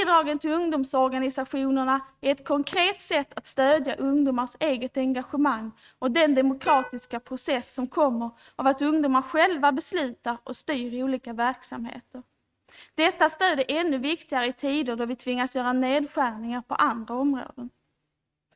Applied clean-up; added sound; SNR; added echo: neural mask model RNNoise.